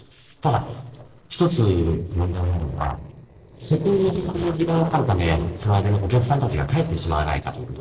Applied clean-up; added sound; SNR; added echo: neural separator model SepFormer DNS4.